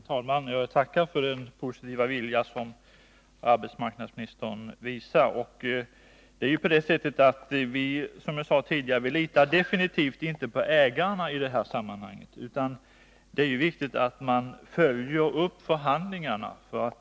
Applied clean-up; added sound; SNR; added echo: none; none; none; none.